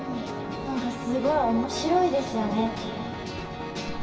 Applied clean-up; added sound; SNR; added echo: none; Piano; 8 dB; reverberation time 2.6 s.